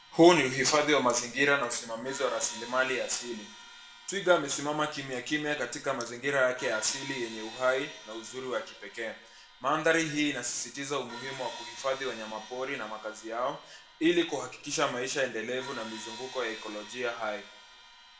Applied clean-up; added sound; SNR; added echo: none; Crash cymbal; 18 dB; reverberation time 0.6 s.